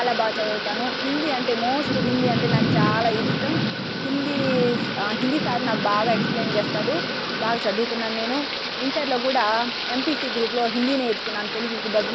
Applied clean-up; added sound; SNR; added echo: none; Thunder / Rain; 0 dB; none.